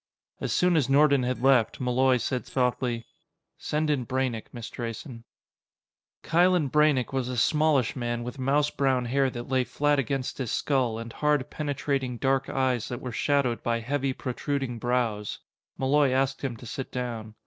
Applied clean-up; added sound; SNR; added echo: neural separator model SepFormer DNS4.